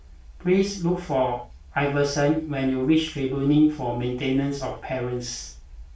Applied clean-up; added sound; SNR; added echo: none; none; none; reverberation time 0.3 s.